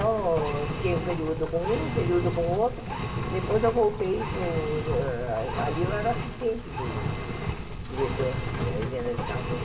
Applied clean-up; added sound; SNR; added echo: none; Engine; 2 dB; reverberation time 0.8 s.